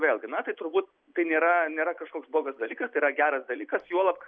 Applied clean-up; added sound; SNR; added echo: none; none; none; none.